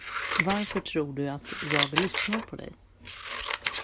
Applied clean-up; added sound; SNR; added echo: none; Scissors; 0 dB; none.